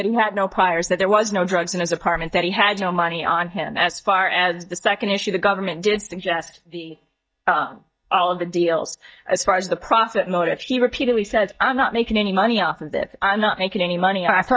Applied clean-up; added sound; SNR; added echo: neural mask model DeepFilterNet 3.